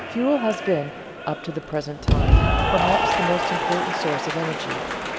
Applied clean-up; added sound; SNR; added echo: none; Applause / Cheering; -4 dB; none.